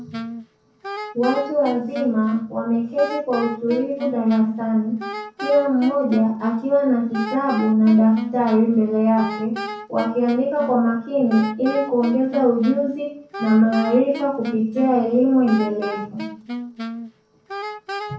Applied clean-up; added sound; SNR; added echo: none; Wind instrument, woodwind instrument; 12 dB; reverberation time 0.5 s.